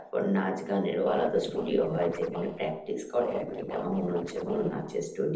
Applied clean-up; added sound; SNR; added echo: neural separator model SepFormer DNS4.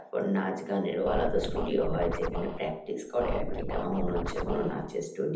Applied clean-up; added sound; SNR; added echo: none; Scratching (performance technique); 3 dB; reverberation time 0.7 s.